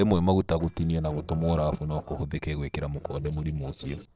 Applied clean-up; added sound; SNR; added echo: neural separator model SepFormer DNS4.